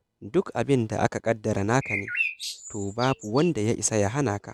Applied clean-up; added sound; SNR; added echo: none; Bird; 7 dB; none.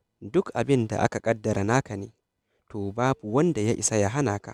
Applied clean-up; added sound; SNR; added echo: none; none; none; none.